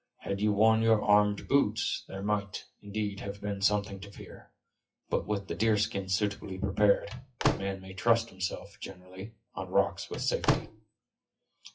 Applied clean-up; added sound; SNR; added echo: classical method WPE with log-MMSE.